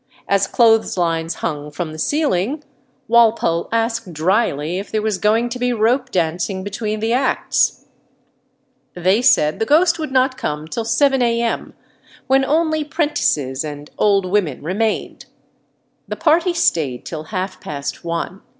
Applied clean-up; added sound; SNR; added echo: none; none; none; none.